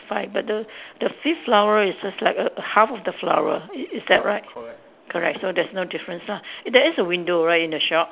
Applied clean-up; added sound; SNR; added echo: none; none; none; none.